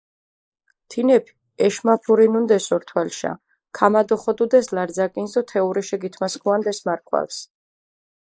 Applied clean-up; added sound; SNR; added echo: neural mask model Resemble Enhance denoiser.